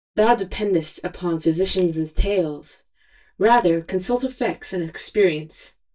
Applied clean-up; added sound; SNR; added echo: neural mask model DeepFilterNet 3.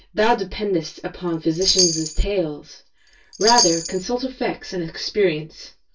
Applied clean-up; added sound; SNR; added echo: none; Chime; 2 dB; reverberation time 0.2 s.